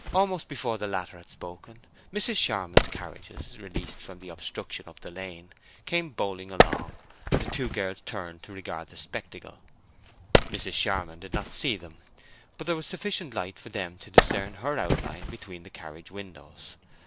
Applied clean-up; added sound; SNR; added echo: none; Wood; -2 dB; none.